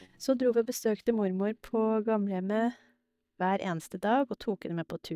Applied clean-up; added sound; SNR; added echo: neural mask model DeepFilterNet 3.